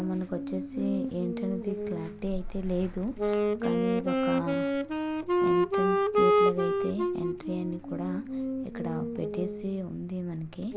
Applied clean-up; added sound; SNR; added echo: none; Wind instrument, woodwind instrument; -4 dB; none.